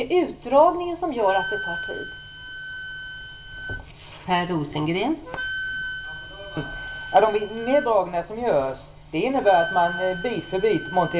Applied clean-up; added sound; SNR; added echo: none; Wind instrument, woodwind instrument; 11 dB; reverberation time 0.3 s.